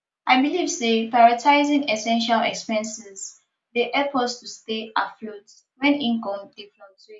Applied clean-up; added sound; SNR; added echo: none; none; none; none.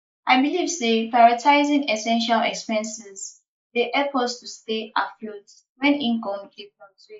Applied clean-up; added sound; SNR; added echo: neural mask model Resemble Enhance denoiser.